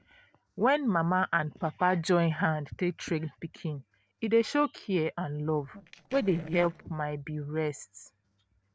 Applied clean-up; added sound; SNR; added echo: neural separator model SepFormer DNS4.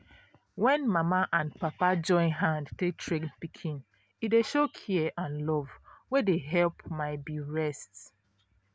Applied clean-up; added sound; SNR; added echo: none; none; none; none.